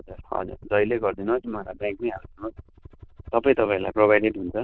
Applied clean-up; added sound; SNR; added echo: neural diffusion model UNIVERSE++.